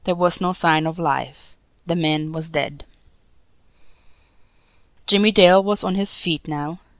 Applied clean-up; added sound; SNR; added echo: none; none; none; none.